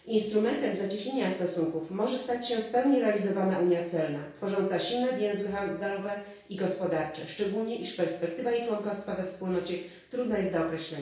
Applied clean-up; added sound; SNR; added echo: none; none; none; reverberation time 0.6 s.